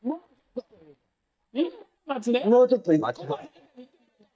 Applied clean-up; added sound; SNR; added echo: neural mask model DeepFilterNet 3.